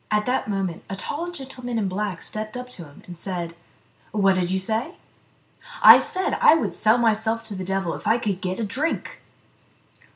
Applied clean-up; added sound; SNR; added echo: none; none; none; none.